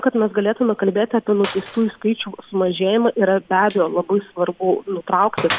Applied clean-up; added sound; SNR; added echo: none; Gunshot, gunfire; 15 dB; none.